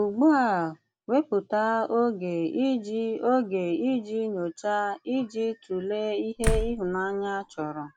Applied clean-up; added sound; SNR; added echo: none; Slam; 3 dB; none.